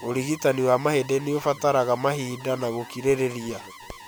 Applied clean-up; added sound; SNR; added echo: none; Alarm; 18 dB; none.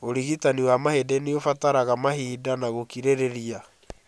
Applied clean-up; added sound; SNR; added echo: none; none; none; none.